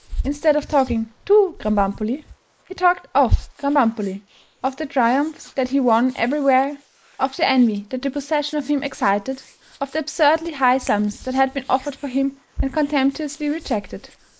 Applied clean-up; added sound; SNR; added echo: neural mask model Resemble Enhance denoiser.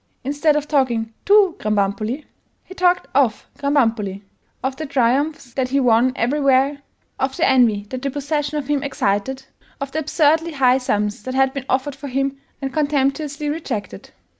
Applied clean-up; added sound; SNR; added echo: none; none; none; none.